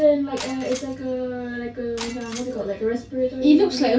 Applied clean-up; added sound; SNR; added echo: none; Shatter; 18 dB; reverberation time 0.2 s.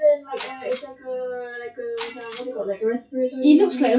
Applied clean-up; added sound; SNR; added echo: classical method WPE with log-MMSE.